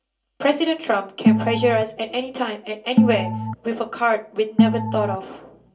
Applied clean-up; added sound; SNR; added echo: none; Organ; -2 dB; reverberation time 0.2 s.